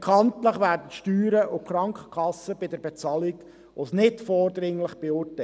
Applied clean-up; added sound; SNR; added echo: none; none; none; none.